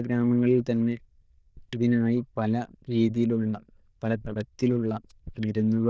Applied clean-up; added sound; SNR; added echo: neural diffusion model UNIVERSE++.